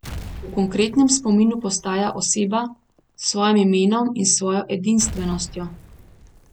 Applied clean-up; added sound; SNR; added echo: none; Explosion; 18 dB; none.